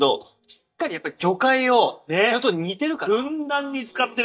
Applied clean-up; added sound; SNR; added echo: neural mask model DeepFilterNet 3.